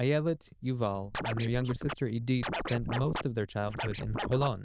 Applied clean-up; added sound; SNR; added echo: neural diffusion model UNIVERSE++.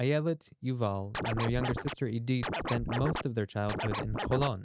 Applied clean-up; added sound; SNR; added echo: neural mask model RNNoise.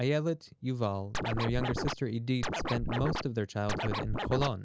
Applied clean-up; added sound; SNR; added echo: none; Scratching (performance technique); 1 dB; none.